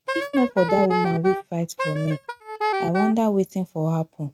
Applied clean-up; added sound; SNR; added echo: neural mask model RNNoise.